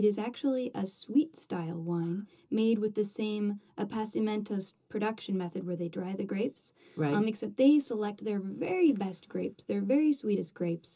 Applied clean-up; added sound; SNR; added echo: none; none; none; reverberation time 0.2 s.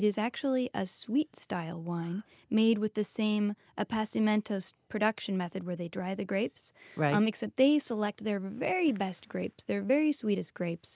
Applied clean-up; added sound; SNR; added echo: none; none; none; none.